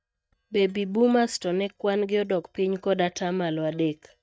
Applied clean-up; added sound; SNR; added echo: neural mask model DeepFilterNet 3.